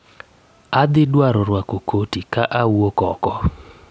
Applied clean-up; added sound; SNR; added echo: none; none; none; none.